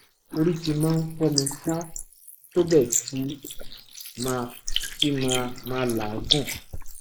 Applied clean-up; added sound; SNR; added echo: neural mask model Resemble Enhance denoiser.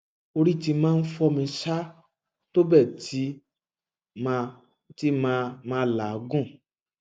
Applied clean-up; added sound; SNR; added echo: none; none; none; none.